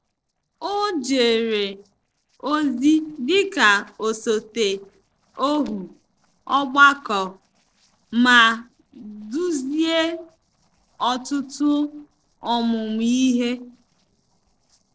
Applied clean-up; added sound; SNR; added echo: neural separator model SepFormer DNS4.